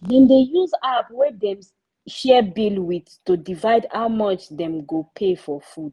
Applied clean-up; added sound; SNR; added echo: none; none; none; none.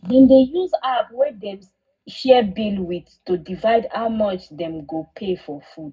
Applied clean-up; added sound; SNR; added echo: none; none; none; reverberation time 0.3 s.